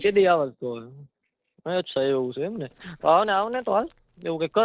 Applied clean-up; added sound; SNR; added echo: neural separator model SepFormer DNS4.